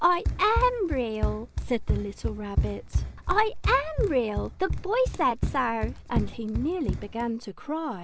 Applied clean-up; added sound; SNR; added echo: none; Run; 4 dB; none.